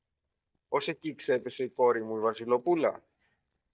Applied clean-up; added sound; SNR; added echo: neural mask model DeepFilterNet 3.